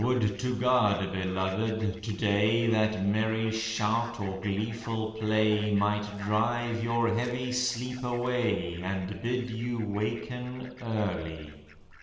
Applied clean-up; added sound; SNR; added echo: neural separator model SepFormer DNS4.